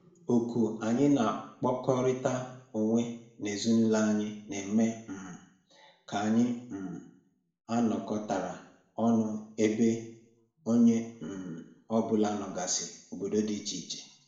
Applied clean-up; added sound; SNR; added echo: none; none; none; reverberation time 0.6 s.